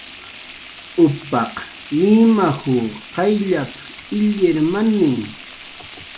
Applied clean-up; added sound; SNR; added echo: none; Frying (food); 19 dB; none.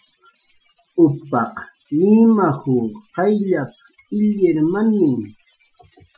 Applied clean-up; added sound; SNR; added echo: classical method Wiener filter.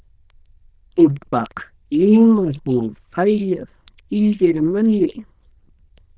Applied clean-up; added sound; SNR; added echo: neural diffusion model UNIVERSE++.